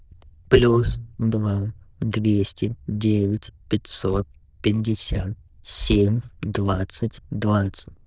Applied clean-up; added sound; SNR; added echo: neural diffusion model UNIVERSE++.